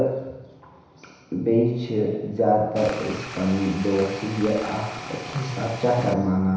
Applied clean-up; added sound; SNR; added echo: none; Tools; 12 dB; reverberation time 1.0 s.